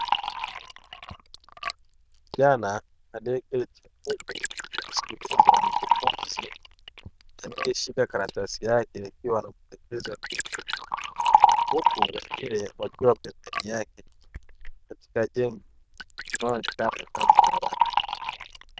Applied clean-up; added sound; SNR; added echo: neural diffusion model UNIVERSE++.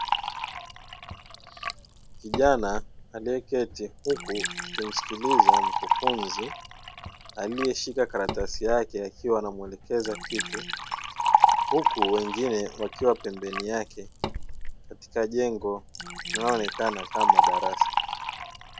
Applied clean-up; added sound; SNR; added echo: none; Liquid; -2 dB; none.